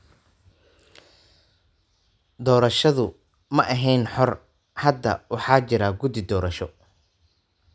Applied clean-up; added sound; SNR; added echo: none; none; none; none.